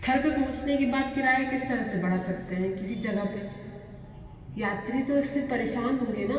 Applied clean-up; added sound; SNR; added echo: none; none; none; reverberation time 2.6 s.